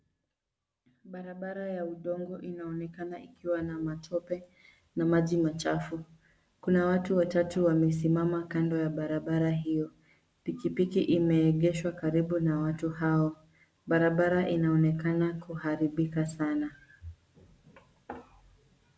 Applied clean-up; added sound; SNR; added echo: none; none; none; none.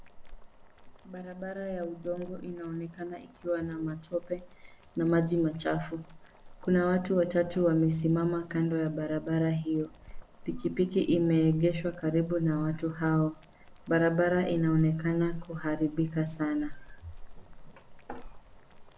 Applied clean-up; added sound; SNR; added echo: none; Boiling; 16 dB; none.